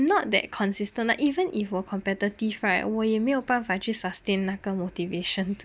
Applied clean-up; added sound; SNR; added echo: none; none; none; none.